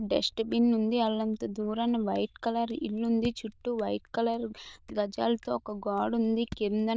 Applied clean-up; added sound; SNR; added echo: neural diffusion model UNIVERSE++.